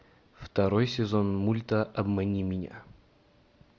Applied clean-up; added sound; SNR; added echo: none; none; none; none.